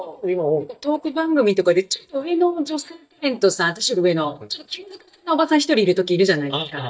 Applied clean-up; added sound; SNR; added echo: neural mask model DeepFilterNet 3.